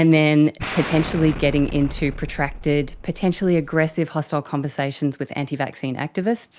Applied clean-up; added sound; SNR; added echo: none; Explosion; 10 dB; none.